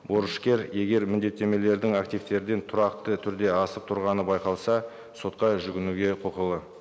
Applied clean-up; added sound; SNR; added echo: none; none; none; none.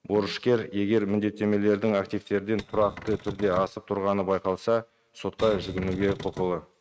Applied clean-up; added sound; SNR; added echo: neural mask model RNNoise.